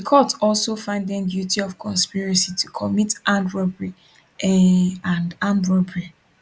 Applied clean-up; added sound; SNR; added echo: none; none; none; none.